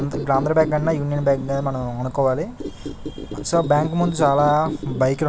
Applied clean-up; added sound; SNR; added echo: none; Squeak; 9 dB; none.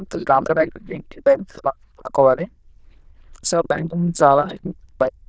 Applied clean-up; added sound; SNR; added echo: neural diffusion model UNIVERSE++.